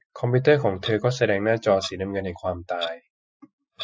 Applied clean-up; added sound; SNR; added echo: classical method Wiener filter.